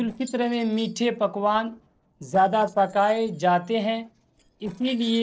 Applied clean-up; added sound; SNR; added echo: neural separator model SepFormer DNS4.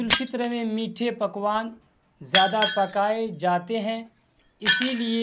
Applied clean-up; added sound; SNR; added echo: none; Shatter; 1 dB; none.